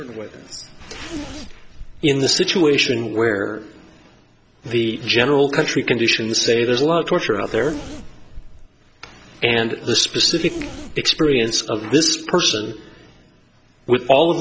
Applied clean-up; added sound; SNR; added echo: none; Zipper (clothing); 14 dB; none.